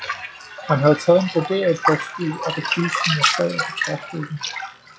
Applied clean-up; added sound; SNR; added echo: classical method log-MMSE.